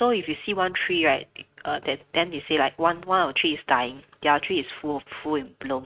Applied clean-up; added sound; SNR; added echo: neural mask model RNNoise.